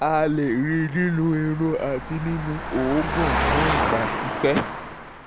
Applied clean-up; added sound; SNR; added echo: none; Engine; 4 dB; none.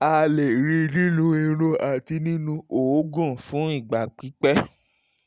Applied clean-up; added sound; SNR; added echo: none; none; none; none.